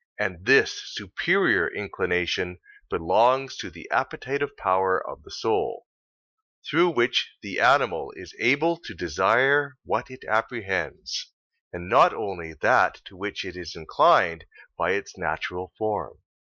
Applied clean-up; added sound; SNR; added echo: neural mask model Resemble Enhance denoiser.